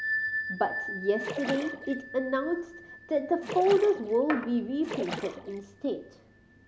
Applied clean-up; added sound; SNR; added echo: none; Splash, splatter + Bell; 8 dB; none.